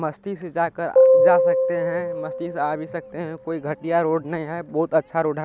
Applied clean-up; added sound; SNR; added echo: none; Piano; -4 dB; none.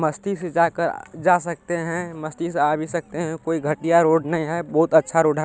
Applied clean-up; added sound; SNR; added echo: none; none; none; none.